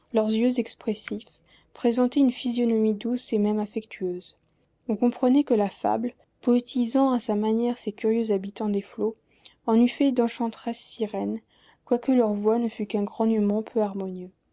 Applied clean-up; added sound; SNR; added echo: none; none; none; none.